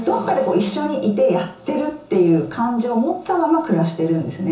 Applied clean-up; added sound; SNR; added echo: none; none; none; reverberation time 0.6 s.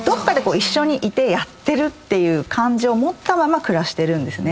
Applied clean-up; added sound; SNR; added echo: none; none; none; none.